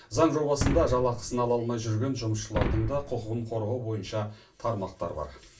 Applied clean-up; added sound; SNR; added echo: none; Boom; 5 dB; reverberation time 0.2 s.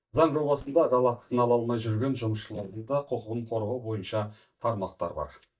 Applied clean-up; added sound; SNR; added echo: neural mask model DeepFilterNet 3.